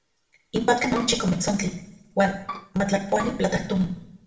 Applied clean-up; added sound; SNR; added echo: none; Bowed string instrument; 12 dB; reverberation time 0.6 s.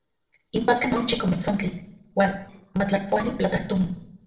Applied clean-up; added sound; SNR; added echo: neural separator model SepFormer DNS4.